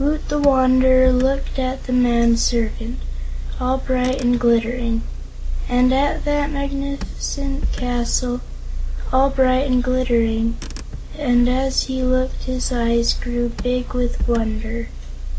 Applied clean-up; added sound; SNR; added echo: none; Engine / Car; 2 dB; none.